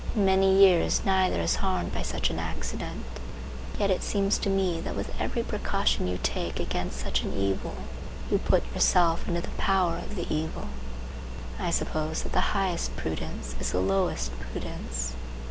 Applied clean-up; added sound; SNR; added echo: none; Fixed-wing aircraft, airplane; 17 dB; none.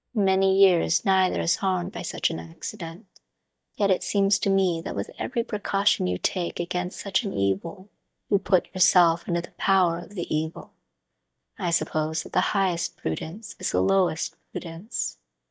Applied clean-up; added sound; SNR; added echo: neural mask model DeepFilterNet 3.